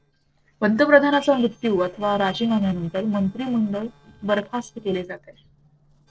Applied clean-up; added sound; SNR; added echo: neural separator model SepFormer DNS4.